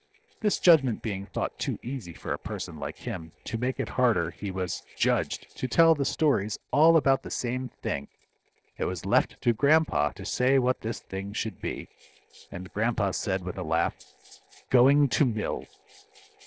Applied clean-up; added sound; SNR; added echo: neural separator model SepFormer DNS4.